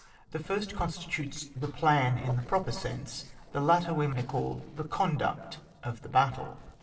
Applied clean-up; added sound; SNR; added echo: neural separator model SepFormer DNS4.